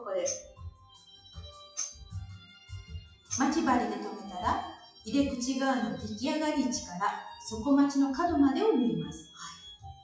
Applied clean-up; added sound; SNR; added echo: classical method WPE with log-MMSE.